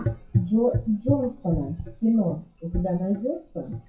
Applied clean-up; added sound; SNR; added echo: classical method WPE with log-MMSE.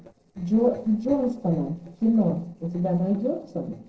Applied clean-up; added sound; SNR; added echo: neural separator model SepFormer DNS4.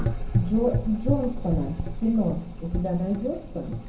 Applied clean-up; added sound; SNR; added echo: none; Gurgling / Engine; 2 dB; reverberation time 0.5 s.